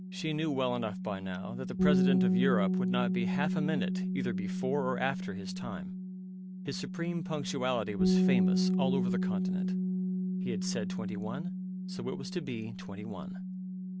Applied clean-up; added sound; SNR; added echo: none; Bass guitar; -5 dB; none.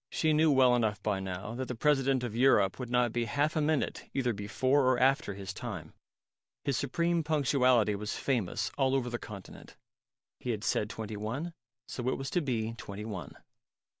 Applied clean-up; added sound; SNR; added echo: none; none; none; none.